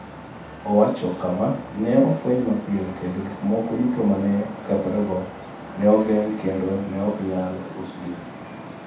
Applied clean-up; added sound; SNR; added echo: none; Traffic noise, roadway noise; 14 dB; reverberation time 0.7 s.